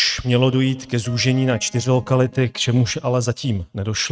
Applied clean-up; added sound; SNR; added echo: neural mask model RNNoise.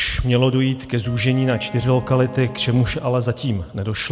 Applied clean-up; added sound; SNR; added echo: none; Wind instrument, woodwind instrument; 19 dB; none.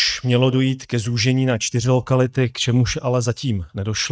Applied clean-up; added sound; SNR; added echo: neural mask model DeepFilterNet 3.